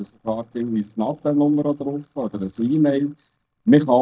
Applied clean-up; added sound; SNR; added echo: neural mask model DeepFilterNet 3.